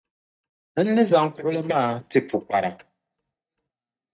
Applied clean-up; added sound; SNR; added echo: neural mask model DeepFilterNet 3.